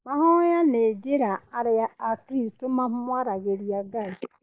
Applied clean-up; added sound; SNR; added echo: neural mask model Resemble Enhance denoiser.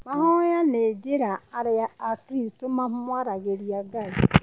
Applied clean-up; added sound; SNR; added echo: none; Brass instrument; 20 dB; none.